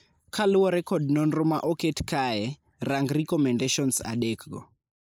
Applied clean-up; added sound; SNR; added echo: neural mask model Resemble Enhance denoiser.